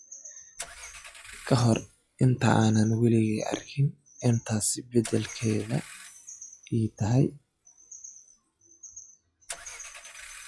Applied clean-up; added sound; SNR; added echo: classical method log-MMSE.